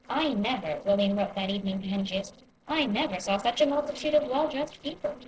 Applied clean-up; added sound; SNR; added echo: neural separator model SepFormer DNS4.